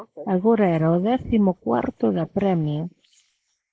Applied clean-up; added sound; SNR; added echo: neural mask model Resemble Enhance denoiser.